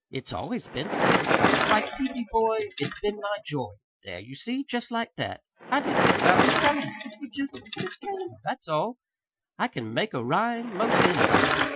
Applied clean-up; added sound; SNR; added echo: classical method Wiener filter.